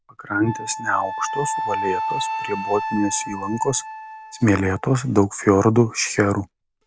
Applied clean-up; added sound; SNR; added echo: none; Wind instrument, woodwind instrument; 8 dB; none.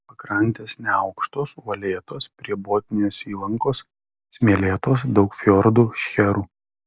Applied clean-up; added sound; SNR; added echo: none; none; none; none.